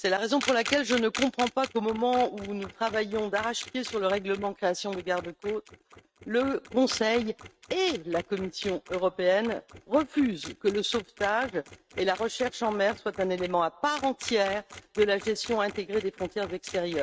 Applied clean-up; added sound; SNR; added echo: neural mask model RNNoise.